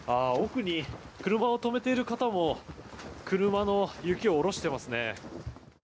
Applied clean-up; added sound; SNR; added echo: none; none; none; none.